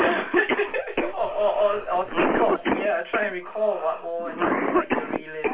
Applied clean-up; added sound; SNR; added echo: none; Cough; 1 dB; reverberation time 0.2 s.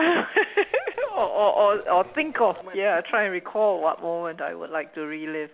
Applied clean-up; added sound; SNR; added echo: none; none; none; none.